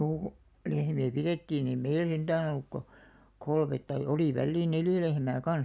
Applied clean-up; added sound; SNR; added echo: none; none; none; none.